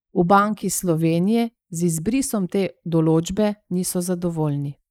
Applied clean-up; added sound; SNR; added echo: neural mask model Resemble Enhance denoiser.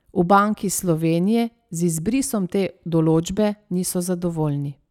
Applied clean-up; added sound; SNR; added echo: none; none; none; none.